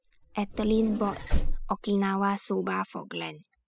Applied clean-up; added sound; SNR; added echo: classical method spectral subtraction.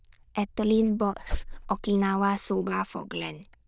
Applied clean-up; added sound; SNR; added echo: neural diffusion model UNIVERSE++.